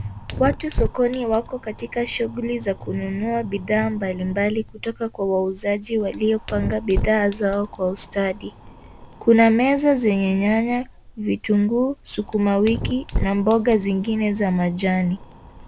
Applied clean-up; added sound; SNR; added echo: none; Fire; 11 dB; none.